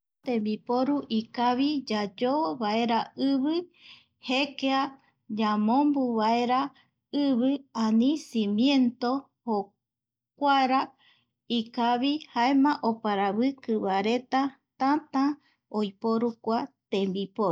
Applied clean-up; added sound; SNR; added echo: none; none; none; none.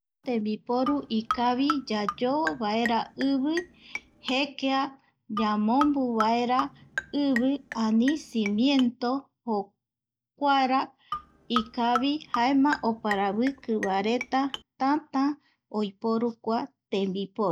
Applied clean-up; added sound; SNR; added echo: none; Marimba, xylophone; 9 dB; none.